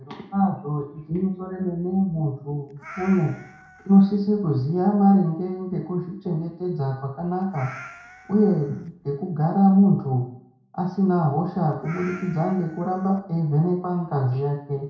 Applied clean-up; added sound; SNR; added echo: none; Meow; 20 dB; reverberation time 0.6 s.